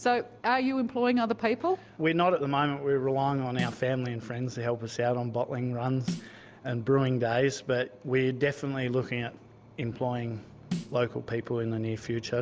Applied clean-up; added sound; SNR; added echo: none; Snare drum; 11 dB; none.